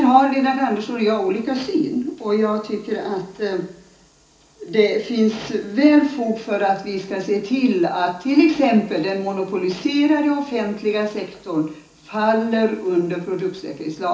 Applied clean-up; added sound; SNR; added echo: none; none; none; reverberation time 0.4 s.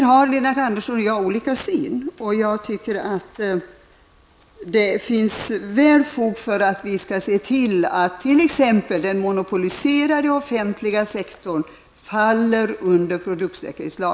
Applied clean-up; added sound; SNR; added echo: none; none; none; none.